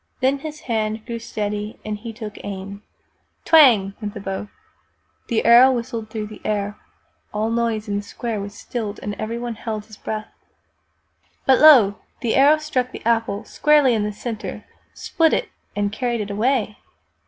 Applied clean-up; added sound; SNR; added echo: none; none; none; none.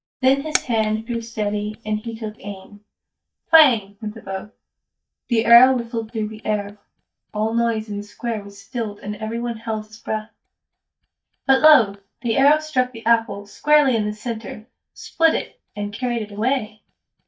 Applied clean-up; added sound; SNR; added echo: neural mask model DeepFilterNet 3.